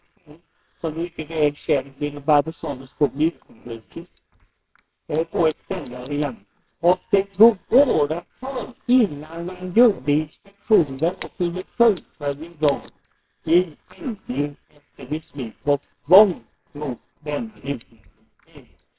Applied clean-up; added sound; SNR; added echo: neural separator model SepFormer WHAMR!.